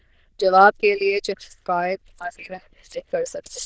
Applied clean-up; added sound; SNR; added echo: neural diffusion model UNIVERSE++.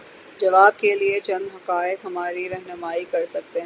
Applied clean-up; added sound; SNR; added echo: none; none; none; none.